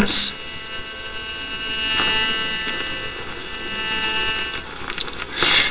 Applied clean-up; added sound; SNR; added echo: neural separator model SepFormer WHAMR!.